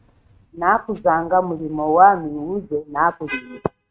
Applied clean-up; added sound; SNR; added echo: neural mask model RNNoise.